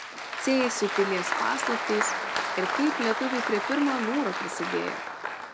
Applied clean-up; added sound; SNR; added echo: none; Applause; 2 dB; none.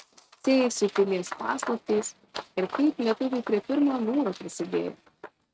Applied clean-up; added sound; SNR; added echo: neural mask model RNNoise.